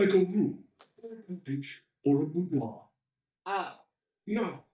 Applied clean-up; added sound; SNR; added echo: neural mask model DeepFilterNet 3.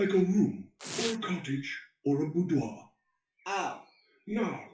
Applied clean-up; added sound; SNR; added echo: classical method WPE with log-MMSE.